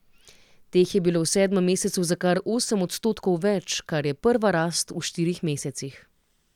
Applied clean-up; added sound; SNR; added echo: none; none; none; none.